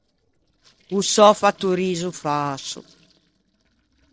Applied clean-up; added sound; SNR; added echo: neural separator model SepFormer DNS4.